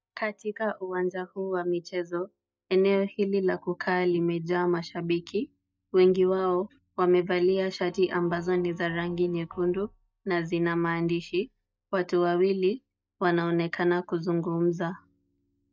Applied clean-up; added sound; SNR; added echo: neural mask model DeepFilterNet 3.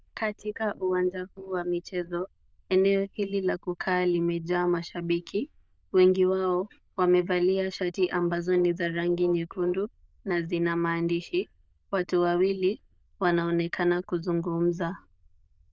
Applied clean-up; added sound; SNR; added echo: neural diffusion model UNIVERSE++.